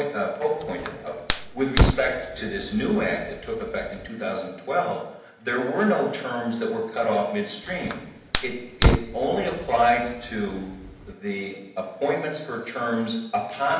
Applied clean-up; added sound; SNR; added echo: none; Fire; 1 dB; reverberation time 0.8 s.